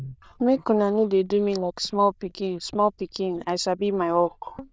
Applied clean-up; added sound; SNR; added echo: neural diffusion model UNIVERSE++.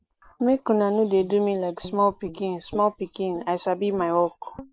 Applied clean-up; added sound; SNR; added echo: neural mask model Resemble Enhance denoiser.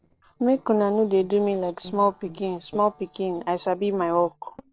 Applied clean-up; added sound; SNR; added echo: neural separator model SepFormer DNS4.